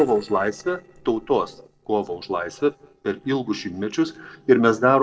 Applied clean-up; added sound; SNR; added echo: neural separator model SepFormer DNS4.